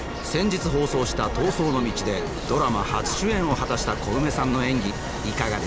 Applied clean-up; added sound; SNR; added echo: none; Bird vocalization, bird call, bird song; 9 dB; none.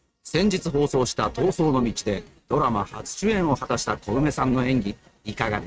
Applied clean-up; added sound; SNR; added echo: neural mask model RNNoise.